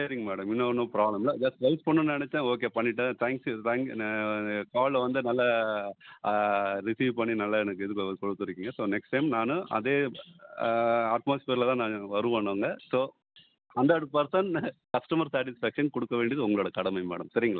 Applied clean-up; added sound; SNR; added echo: none; none; none; none.